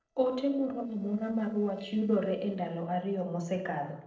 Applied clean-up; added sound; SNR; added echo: neural separator model SepFormer DNS4.